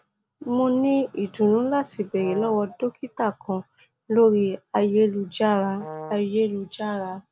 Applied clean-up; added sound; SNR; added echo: none; Brass instrument; 14 dB; none.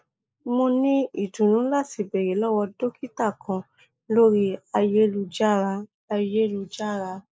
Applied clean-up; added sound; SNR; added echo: neural mask model Resemble Enhance denoiser.